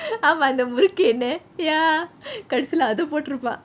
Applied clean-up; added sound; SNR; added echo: none; none; none; none.